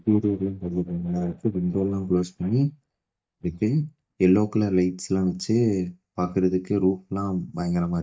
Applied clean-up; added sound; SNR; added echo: neural mask model DeepFilterNet 3.